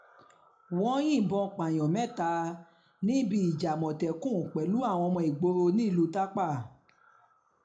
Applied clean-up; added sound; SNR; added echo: none; none; none; reverberation time 0.3 s.